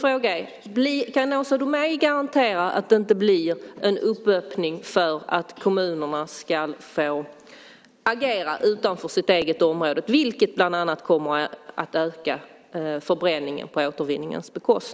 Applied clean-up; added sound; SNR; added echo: none; none; none; none.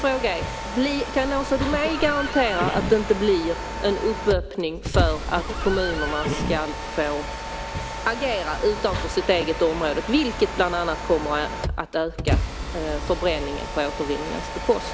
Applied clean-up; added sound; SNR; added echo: none; Livestock, farm animals, working animals + Mechanisms; 4 dB; none.